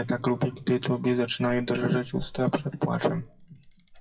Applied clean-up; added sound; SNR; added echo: classical method WPE with log-MMSE.